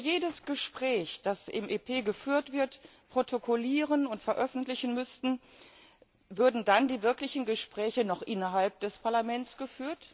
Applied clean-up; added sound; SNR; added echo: none; none; none; none.